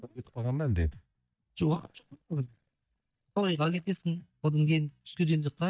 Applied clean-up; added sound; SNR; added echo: neural mask model DeepFilterNet 3.